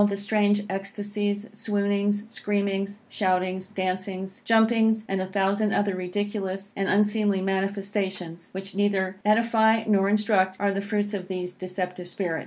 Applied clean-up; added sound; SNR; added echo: none; none; none; none.